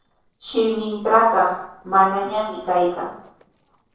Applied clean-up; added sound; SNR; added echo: neural separator model SepFormer DNS4.